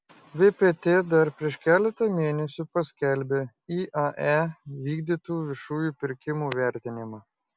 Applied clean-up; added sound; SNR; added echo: none; none; none; none.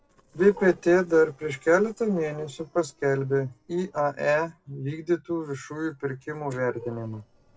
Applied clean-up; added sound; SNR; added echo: neural separator model SepFormer DNS4.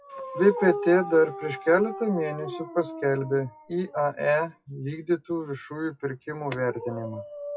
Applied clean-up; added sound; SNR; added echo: classical method WPE with log-MMSE.